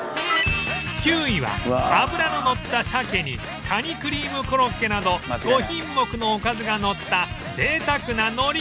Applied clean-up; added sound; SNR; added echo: none; none; none; none.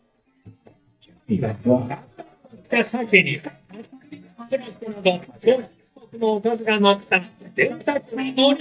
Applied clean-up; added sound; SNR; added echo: neural mask model DeepFilterNet 3.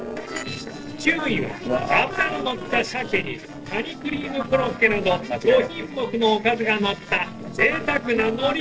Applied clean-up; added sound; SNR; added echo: neural separator model SepFormer DNS4.